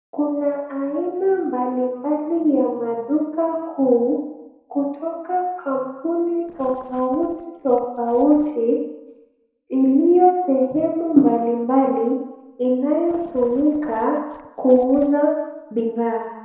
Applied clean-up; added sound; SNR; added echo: neural separator model SepFormer DNS4.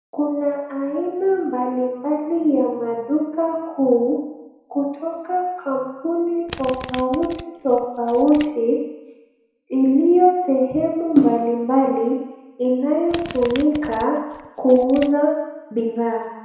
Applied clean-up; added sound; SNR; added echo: none; Domestic sounds, home sounds; 17 dB; reverberation time 1.0 s.